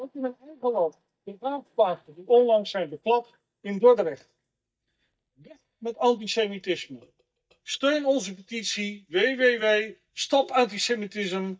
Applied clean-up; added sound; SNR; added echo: neural mask model DeepFilterNet 3.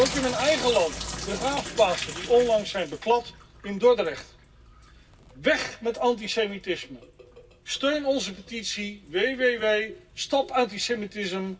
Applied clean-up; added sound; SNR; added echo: none; Drip / Sink (filling or washing); 13 dB; reverberation time 0.4 s.